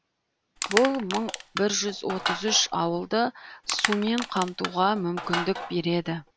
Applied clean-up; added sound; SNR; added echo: none; Crushing; 6 dB; none.